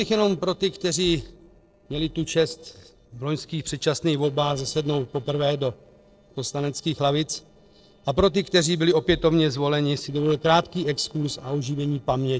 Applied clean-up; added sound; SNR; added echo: neural separator model SepFormer DNS4.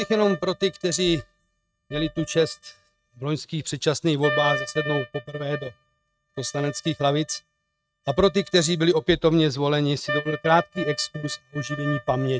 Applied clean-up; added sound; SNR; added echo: neural mask model RNNoise.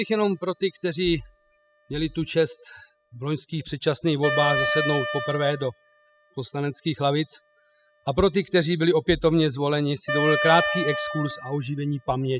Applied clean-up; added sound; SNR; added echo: classical method spectral subtraction.